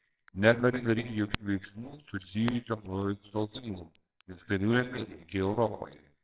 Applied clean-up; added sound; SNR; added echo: neural separator model SepFormer WHAMR!.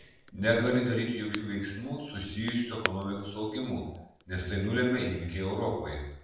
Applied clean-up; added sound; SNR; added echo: none; Crackle; 14 dB; reverberation time 0.7 s.